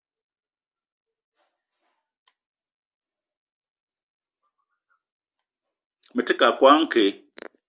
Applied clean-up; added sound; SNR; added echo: none; none; none; none.